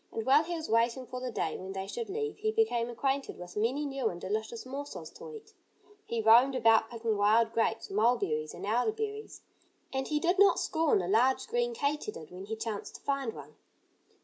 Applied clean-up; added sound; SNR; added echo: none; none; none; none.